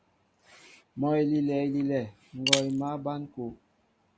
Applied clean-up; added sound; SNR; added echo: none; Shatter; 4 dB; none.